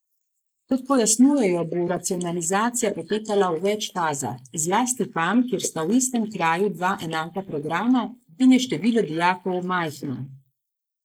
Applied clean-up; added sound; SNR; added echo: neural mask model Resemble Enhance denoiser.